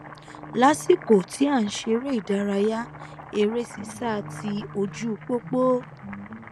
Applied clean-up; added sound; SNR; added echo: none; Boiling + Guitar; 15 dB; none.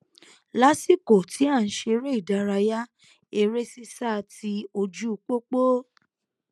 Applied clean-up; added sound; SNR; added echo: none; none; none; none.